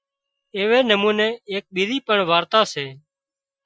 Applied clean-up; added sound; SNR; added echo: classical method Wiener filter.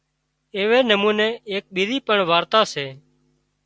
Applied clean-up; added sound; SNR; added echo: none; none; none; none.